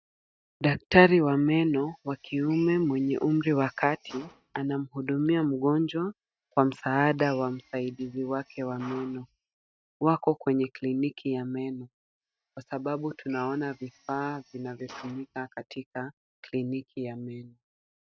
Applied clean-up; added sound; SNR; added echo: neural mask model RNNoise.